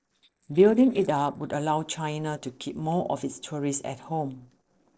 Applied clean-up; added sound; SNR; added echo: neural separator model SepFormer DNS4.